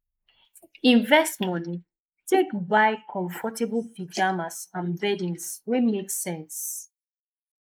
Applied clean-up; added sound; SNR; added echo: neural mask model Resemble Enhance denoiser.